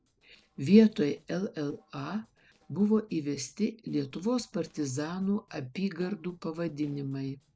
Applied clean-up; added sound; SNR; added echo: neural separator model SepFormer DNS4.